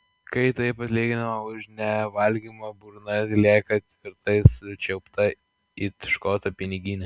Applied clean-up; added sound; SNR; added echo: none; none; none; none.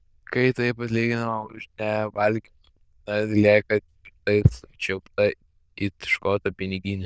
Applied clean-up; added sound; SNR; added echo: neural diffusion model UNIVERSE++.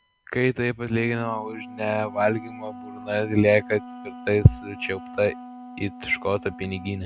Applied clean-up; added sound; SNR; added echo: none; Wind instrument, woodwind instrument; 16 dB; none.